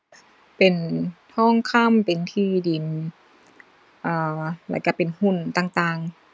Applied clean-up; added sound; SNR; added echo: none; none; none; none.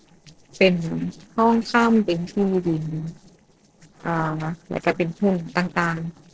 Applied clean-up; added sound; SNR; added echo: neural separator model SepFormer DNS4.